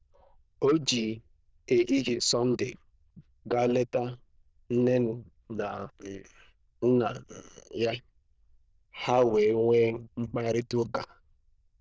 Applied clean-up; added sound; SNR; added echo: neural diffusion model UNIVERSE++.